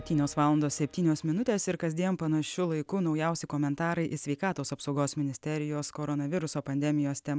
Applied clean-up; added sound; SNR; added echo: none; none; none; none.